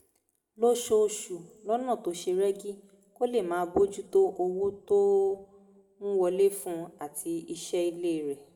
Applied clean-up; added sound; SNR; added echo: none; none; none; reverberation time 0.6 s.